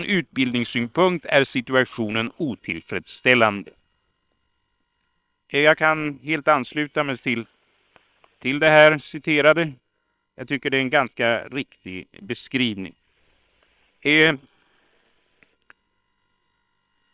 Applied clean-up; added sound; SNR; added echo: neural separator model SepFormer WHAM!.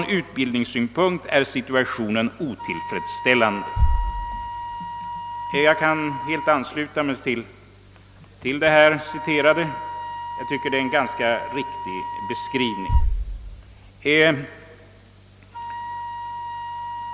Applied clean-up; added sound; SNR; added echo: none; Wind instrument, woodwind instrument + Bass drum; 5 dB; none.